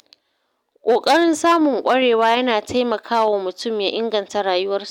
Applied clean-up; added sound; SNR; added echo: none; none; none; none.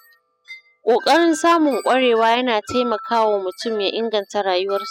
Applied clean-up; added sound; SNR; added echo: classical method spectral subtraction.